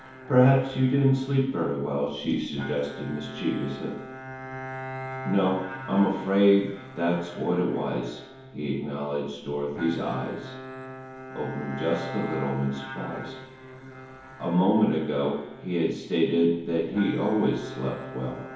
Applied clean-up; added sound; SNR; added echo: none; Bowed string instrument; 13 dB; reverberation time 2.2 s.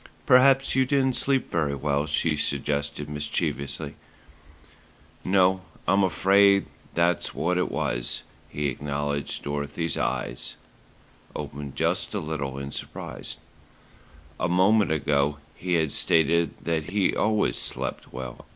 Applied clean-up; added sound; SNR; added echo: none; none; none; none.